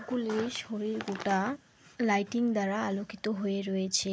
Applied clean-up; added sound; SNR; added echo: none; none; none; none.